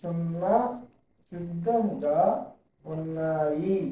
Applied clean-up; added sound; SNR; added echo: neural separator model SepFormer DNS4.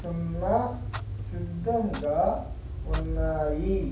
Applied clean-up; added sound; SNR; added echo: none; Clock; 3 dB; reverberation time 0.6 s.